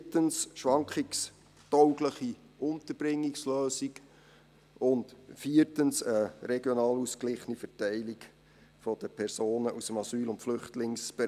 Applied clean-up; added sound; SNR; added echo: none; none; none; none.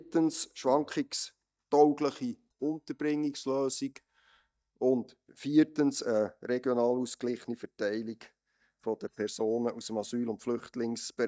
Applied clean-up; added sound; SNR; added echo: neural mask model DeepFilterNet 3.